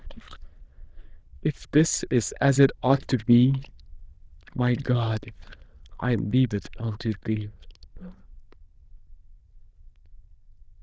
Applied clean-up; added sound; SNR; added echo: neural diffusion model UNIVERSE++.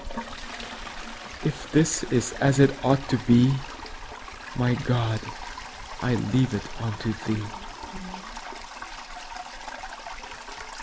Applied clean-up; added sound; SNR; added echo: none; Toilet flush; 12 dB; none.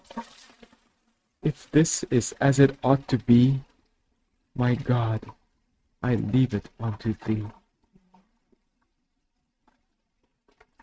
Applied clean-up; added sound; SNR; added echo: neural mask model RNNoise.